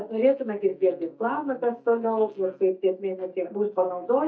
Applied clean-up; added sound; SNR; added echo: neural mask model DeepFilterNet 3.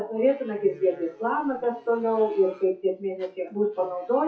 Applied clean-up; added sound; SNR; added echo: classical method WPE with log-MMSE.